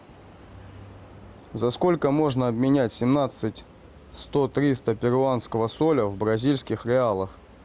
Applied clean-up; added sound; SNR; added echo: none; none; none; none.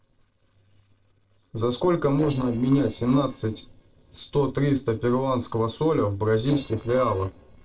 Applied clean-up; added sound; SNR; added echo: neural separator model SepFormer DNS4.